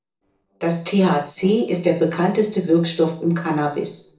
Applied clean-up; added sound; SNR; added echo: neural separator model SepFormer DNS4.